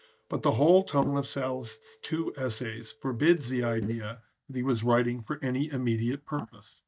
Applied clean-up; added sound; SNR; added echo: neural mask model DeepFilterNet 3.